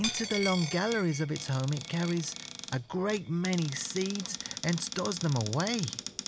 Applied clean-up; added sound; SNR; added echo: none; Cupboard open or close + Coin (dropping); 8 dB; none.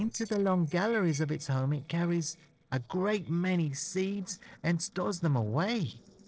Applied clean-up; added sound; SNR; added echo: neural separator model SepFormer DNS4.